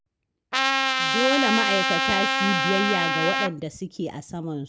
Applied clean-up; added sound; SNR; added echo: none; Trumpet; -4 dB; none.